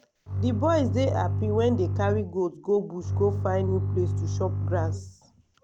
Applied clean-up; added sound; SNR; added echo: none; Bowed string instrument; 0 dB; none.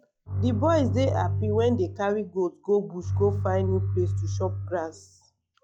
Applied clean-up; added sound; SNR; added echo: classical method log-MMSE.